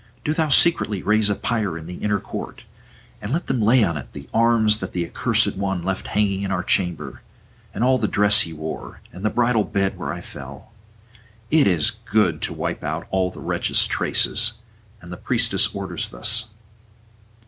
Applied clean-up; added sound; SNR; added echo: none; none; none; none.